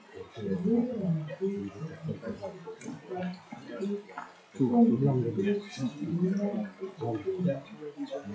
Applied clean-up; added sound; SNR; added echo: classical method WPE with log-MMSE.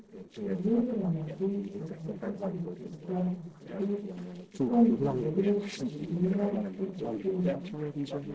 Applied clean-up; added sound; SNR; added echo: neural separator model SepFormer DNS4.